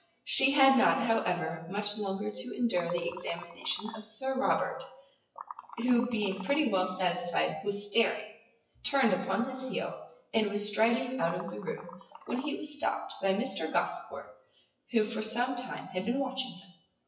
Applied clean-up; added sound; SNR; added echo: classical method WPE with log-MMSE.